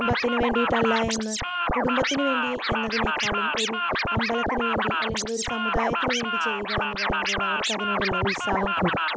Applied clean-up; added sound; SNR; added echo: none; Scratching (performance technique); -3 dB; none.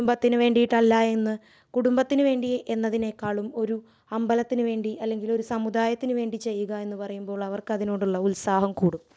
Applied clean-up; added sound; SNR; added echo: none; none; none; none.